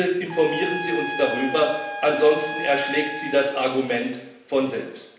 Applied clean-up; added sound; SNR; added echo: none; Trumpet; 8 dB; reverberation time 0.8 s.